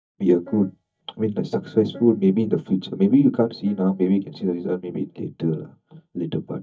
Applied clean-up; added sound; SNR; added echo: neural mask model DeepFilterNet 3.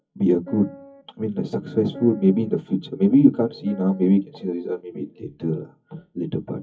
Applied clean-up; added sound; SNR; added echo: classical method WPE with log-MMSE.